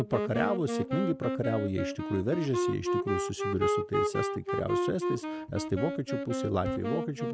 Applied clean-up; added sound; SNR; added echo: none; Wind instrument, woodwind instrument; 0 dB; none.